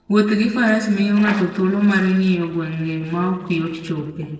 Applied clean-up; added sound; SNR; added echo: neural separator model SepFormer DNS4.